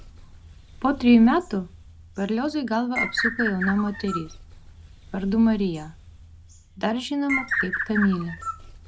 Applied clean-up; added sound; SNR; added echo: none; Bird; 8 dB; none.